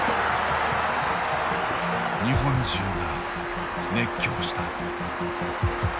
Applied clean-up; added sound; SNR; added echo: none; Thunder; 19 dB; none.